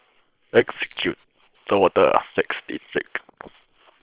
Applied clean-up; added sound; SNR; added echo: neural separator model SepFormer WHAM!.